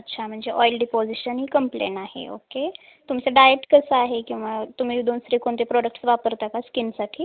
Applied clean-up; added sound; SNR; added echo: none; none; none; none.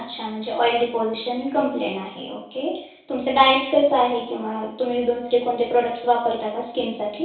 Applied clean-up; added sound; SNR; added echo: none; none; none; reverberation time 0.6 s.